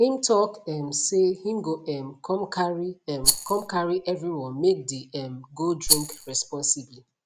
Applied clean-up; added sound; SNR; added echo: none; Rattle; 0 dB; none.